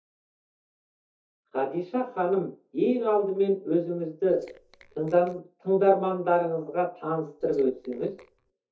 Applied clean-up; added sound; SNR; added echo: neural mask model DeepFilterNet 3.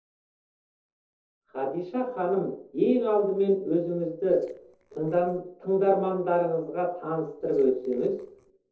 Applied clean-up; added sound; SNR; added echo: neural separator model SepFormer DNS4.